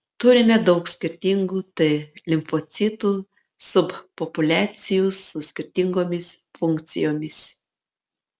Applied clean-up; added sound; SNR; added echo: none; none; none; none.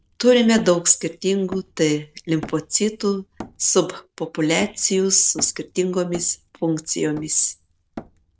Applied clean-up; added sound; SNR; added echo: none; Hammer; 20 dB; none.